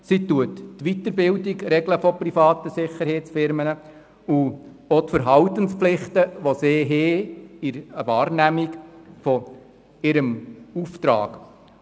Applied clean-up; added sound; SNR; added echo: none; none; none; none.